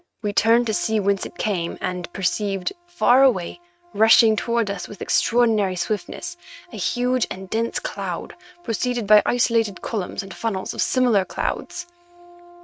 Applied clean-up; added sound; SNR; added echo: neural mask model RNNoise.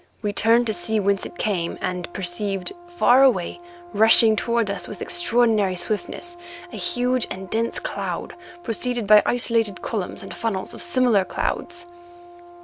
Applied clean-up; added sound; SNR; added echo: none; Brass instrument; 20 dB; none.